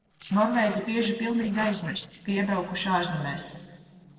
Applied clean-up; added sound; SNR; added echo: neural separator model SepFormer DNS4.